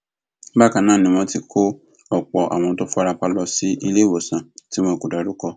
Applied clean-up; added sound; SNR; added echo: none; none; none; none.